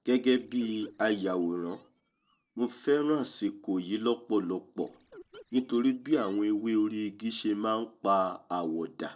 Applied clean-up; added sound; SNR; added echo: neural separator model SepFormer DNS4.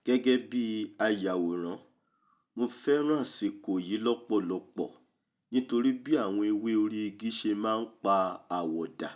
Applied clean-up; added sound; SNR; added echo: none; none; none; none.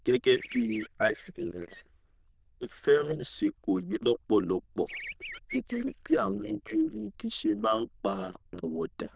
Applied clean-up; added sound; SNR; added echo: neural diffusion model UNIVERSE++.